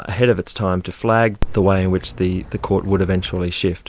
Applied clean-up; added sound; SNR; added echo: none; Dog; 9 dB; none.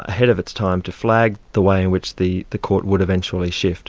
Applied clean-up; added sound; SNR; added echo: none; none; none; none.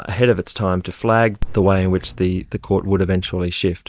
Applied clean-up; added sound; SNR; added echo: neural mask model DeepFilterNet 3.